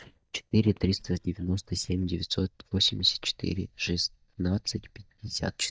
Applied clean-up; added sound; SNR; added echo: neural mask model DeepFilterNet 3.